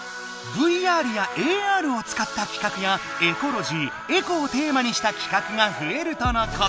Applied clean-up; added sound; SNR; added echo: none; none; none; none.